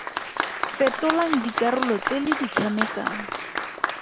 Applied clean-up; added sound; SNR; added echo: none; Applause; 2 dB; none.